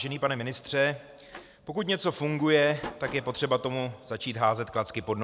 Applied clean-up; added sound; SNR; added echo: none; Slam; 18 dB; none.